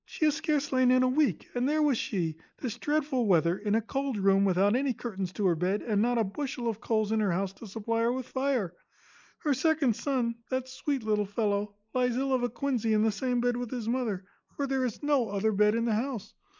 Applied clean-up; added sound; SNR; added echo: neural mask model Resemble Enhance denoiser.